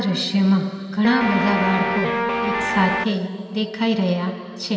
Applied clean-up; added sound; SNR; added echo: none; Guitar; 1 dB; reverberation time 2.9 s.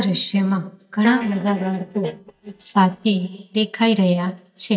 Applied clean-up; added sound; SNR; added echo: neural mask model DeepFilterNet 3.